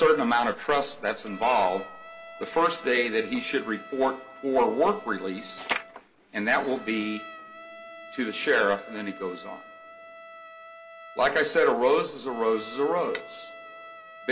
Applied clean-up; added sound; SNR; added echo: none; Trumpet; 18 dB; reverberation time 1.9 s.